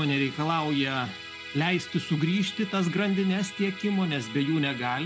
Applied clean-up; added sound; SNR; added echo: none; Musical instrument; 13 dB; none.